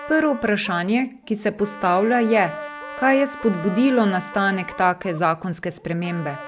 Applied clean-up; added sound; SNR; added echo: none; Chicken, rooster + Trumpet; 14 dB; none.